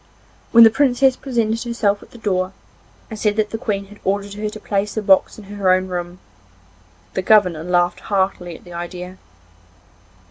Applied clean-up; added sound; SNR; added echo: none; none; none; none.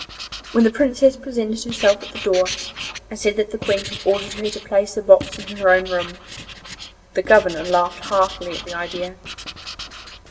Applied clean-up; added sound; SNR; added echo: none; Writing; 13 dB; reverberation time 1.3 s.